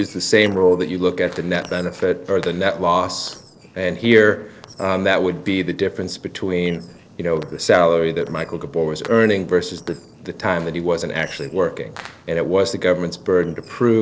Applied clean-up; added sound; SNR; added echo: neural separator model SepFormer DNS4.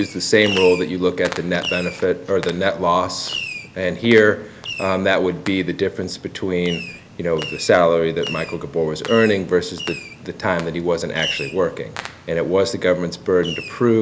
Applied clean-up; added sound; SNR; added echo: none; Fireworks; 13 dB; none.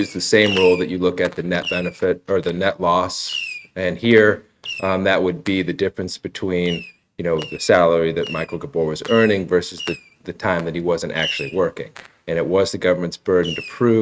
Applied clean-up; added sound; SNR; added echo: neural mask model RNNoise.